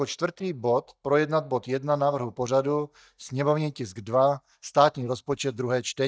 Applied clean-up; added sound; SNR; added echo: neural mask model DeepFilterNet 3.